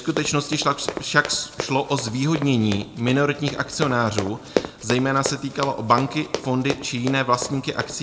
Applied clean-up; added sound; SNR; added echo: none; Run; 10 dB; reverberation time 0.8 s.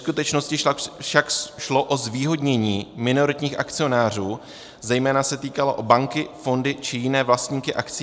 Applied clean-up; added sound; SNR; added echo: none; none; none; none.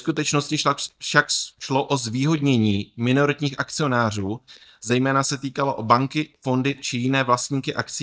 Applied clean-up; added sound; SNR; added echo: neural mask model DeepFilterNet 3.